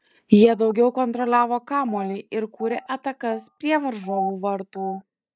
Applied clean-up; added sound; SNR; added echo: neural mask model DeepFilterNet 3.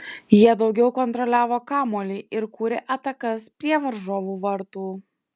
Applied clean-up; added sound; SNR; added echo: none; none; none; none.